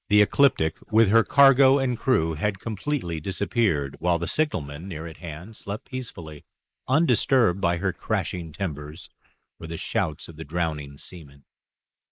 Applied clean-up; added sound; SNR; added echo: neural mask model Resemble Enhance denoiser.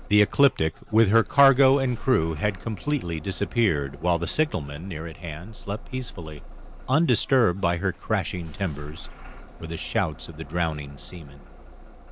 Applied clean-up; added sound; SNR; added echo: none; Engine starting / Bus; 15 dB; none.